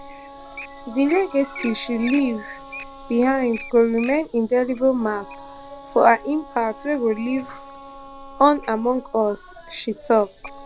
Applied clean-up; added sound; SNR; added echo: none; Wind instrument, woodwind instrument + Wild animals; 17 dB; none.